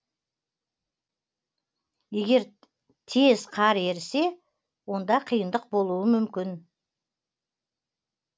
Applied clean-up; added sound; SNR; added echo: none; none; none; none.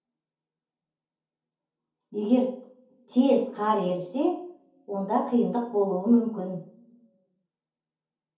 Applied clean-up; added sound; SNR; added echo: none; none; none; reverberation time 0.6 s.